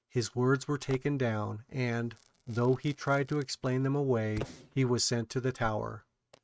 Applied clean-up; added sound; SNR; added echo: neural mask model RNNoise.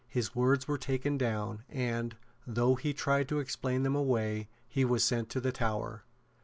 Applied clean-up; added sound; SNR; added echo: none; none; none; none.